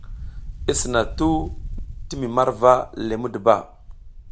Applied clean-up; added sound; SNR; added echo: none; Wind; 10 dB; none.